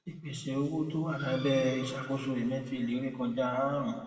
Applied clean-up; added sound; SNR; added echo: none; none; none; reverberation time 2.2 s.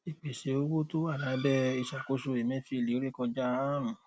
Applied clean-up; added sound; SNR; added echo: none; none; none; none.